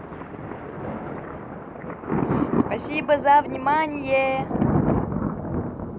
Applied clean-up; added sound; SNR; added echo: none; Thunder; 0 dB; none.